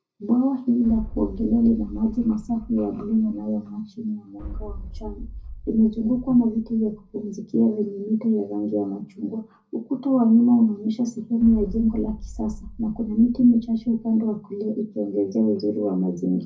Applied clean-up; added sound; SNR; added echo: none; Boom; 14 dB; reverberation time 0.4 s.